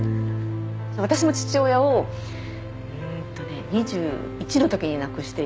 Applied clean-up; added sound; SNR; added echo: none; Bass guitar; 6 dB; none.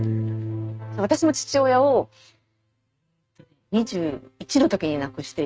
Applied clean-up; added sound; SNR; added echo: neural mask model RNNoise.